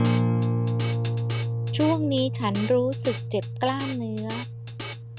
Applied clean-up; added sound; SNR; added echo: none; Drum kit + Acoustic guitar; -2 dB; none.